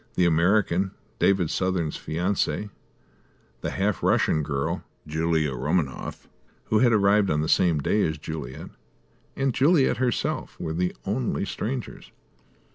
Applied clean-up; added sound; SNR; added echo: none; none; none; none.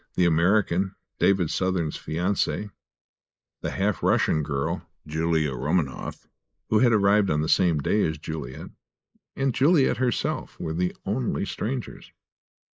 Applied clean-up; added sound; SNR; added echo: neural mask model Resemble Enhance denoiser.